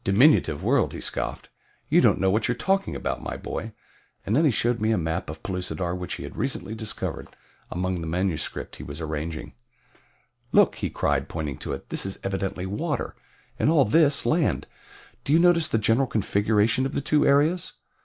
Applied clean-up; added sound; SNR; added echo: none; none; none; none.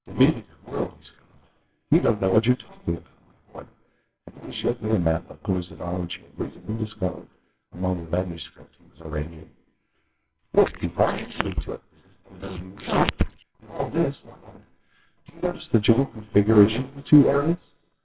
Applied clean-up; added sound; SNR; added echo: neural separator model SepFormer WHAMR!.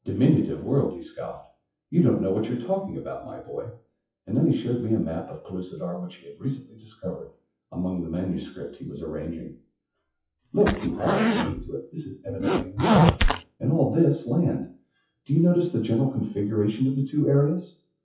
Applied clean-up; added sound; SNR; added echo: classical method WPE with log-MMSE.